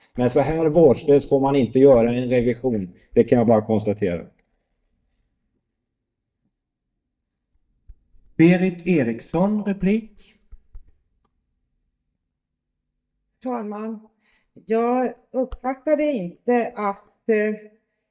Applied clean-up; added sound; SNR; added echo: neural mask model DeepFilterNet 3.